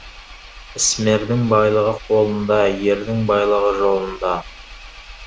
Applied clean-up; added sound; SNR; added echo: none; Engine; 19 dB; none.